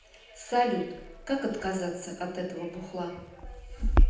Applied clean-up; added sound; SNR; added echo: none; Crackle; -3 dB; reverberation time 0.8 s.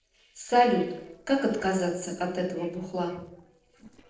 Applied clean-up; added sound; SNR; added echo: neural separator model SepFormer DNS4.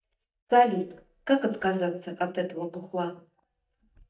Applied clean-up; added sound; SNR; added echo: neural mask model DeepFilterNet 3.